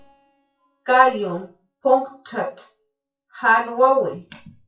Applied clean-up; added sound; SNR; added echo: classical method WPE with log-MMSE.